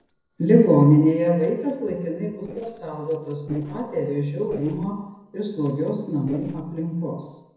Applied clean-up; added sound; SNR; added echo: neural separator model SepFormer DNS4.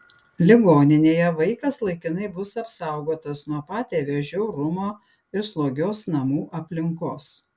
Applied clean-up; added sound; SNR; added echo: none; none; none; none.